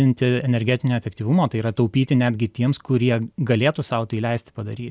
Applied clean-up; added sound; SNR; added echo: none; none; none; none.